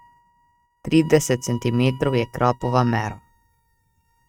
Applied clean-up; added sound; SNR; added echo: neural mask model RNNoise.